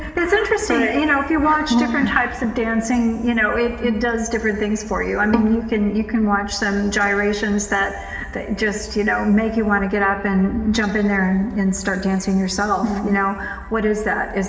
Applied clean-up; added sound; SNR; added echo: none; Bowed string instrument; 10 dB; reverberation time 3.0 s.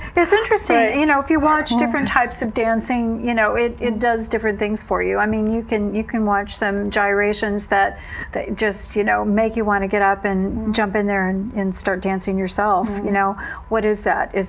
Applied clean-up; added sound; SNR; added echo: none; none; none; none.